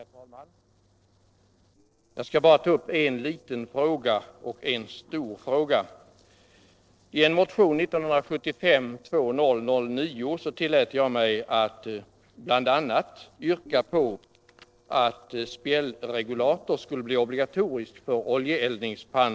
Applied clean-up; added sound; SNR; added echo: neural separator model SepFormer DNS4.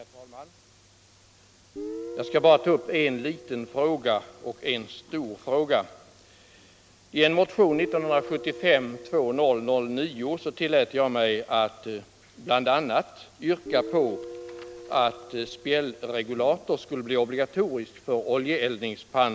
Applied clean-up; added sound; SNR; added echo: none; Guitar; 17 dB; none.